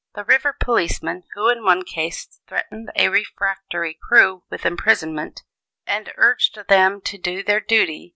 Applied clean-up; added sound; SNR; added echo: none; none; none; none.